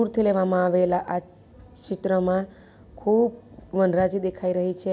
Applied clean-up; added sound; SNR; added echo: none; none; none; none.